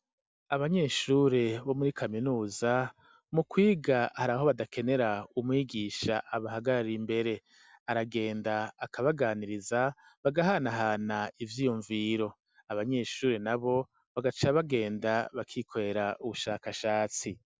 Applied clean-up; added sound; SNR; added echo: none; none; none; none.